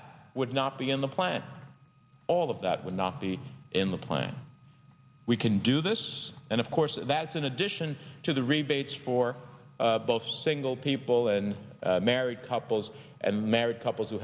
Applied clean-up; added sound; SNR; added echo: none; none; none; none.